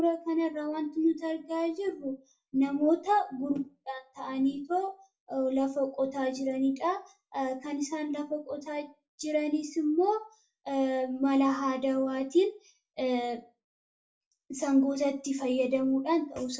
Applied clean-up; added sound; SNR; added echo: none; none; none; reverberation time 0.2 s.